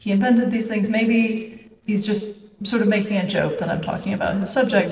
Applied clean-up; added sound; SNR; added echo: neural separator model SepFormer DNS4.